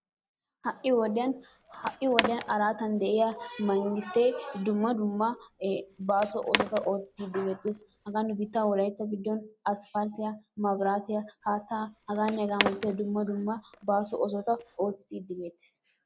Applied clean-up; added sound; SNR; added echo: none; Skateboard; 8 dB; none.